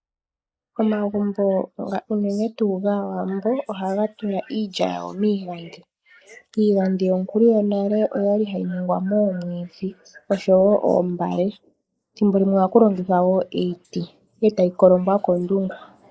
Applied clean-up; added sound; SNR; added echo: neural mask model Resemble Enhance denoiser.